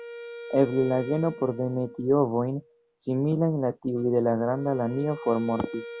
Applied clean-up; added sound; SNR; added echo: none; Wind instrument, woodwind instrument; 16 dB; none.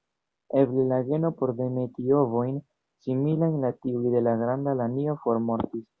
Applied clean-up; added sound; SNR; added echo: none; none; none; none.